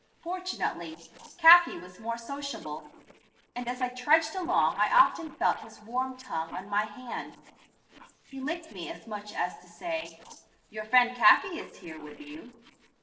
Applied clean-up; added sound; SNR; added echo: neural separator model SepFormer DNS4.